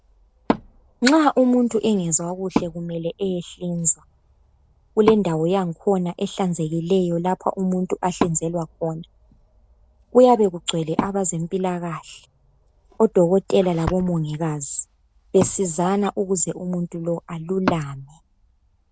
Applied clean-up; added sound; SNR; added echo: none; Wood; 12 dB; none.